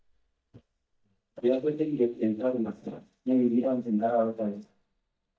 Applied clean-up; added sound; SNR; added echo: neural mask model DeepFilterNet 3.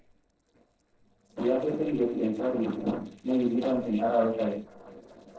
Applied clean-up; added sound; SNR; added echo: neural separator model SepFormer DNS4.